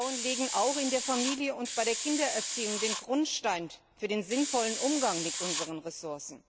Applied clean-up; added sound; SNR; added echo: none; Hiss; 3 dB; none.